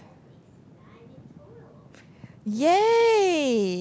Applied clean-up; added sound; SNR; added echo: none; none; none; none.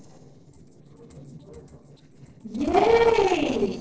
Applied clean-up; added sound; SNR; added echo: neural separator model SepFormer DNS4.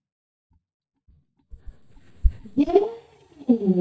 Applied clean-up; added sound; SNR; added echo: neural mask model DeepFilterNet 3.